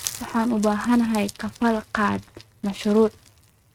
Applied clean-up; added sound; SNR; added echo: neural mask model RNNoise.